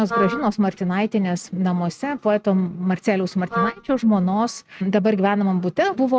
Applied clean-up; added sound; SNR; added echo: neural mask model RNNoise.